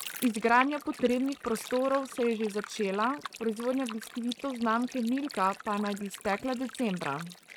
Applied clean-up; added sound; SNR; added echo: neural mask model RNNoise.